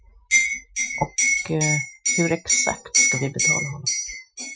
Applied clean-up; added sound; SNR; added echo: classical method Wiener filter.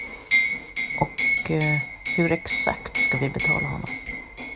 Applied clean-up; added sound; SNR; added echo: none; Liquid; -5 dB; none.